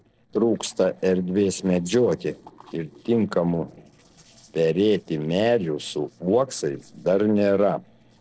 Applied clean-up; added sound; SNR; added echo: neural separator model SepFormer DNS4.